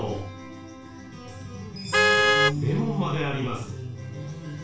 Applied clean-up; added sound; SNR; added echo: none; Vehicle horn, car horn, honking; -3 dB; reverberation time 0.4 s.